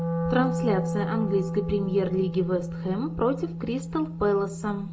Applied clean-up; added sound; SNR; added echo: none; Wind instrument, woodwind instrument; 3 dB; reverberation time 0.3 s.